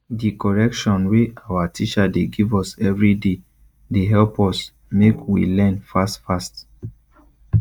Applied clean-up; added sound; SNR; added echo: neural mask model DeepFilterNet 3.